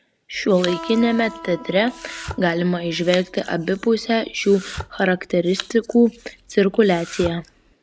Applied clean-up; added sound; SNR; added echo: none; Domestic sounds, home sounds + Acoustic guitar; 16 dB; none.